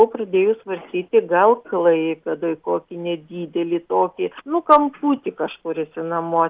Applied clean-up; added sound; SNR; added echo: none; none; none; none.